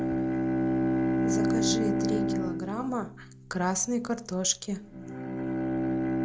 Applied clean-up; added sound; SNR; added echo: none; Bowed string instrument; -4 dB; none.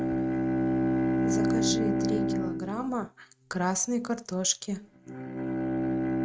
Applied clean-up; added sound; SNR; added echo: neural mask model RNNoise.